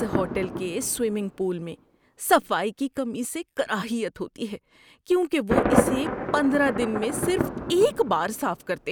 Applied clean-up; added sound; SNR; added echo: none; Thunder; 5 dB; none.